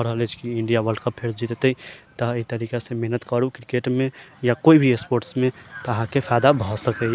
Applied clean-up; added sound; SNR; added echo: none; none; none; none.